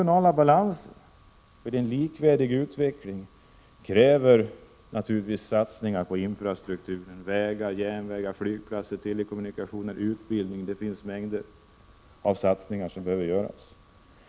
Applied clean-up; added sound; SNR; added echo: none; none; none; none.